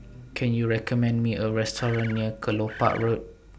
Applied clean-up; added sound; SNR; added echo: none; Bird; 13 dB; none.